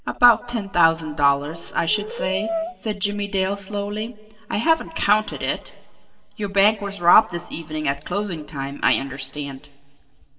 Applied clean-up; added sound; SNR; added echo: none; Brass instrument; 7 dB; reverberation time 1.4 s.